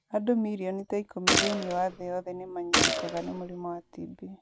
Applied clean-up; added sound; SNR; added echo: none; Gunshot, gunfire; -3 dB; none.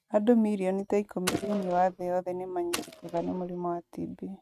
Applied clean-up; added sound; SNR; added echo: neural mask model RNNoise.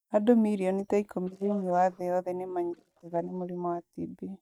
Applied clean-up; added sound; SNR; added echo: neural mask model DeepFilterNet 3.